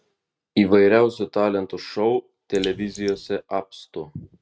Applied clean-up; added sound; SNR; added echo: neural mask model RNNoise.